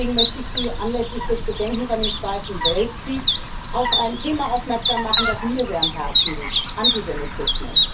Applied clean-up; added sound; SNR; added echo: none; Chirp, tweet; -3 dB; reverberation time 0.3 s.